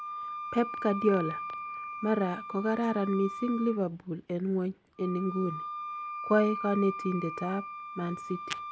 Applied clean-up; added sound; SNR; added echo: none; Wind instrument, woodwind instrument; 8 dB; none.